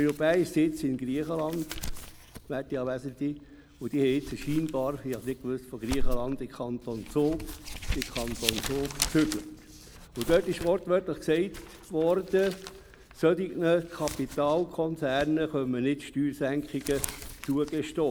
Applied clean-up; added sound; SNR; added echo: none; Crumpling, crinkling; 8 dB; none.